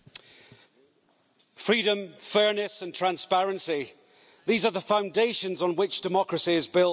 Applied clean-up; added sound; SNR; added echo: none; none; none; none.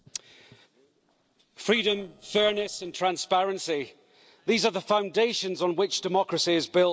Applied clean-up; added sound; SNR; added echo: neural separator model SepFormer DNS4.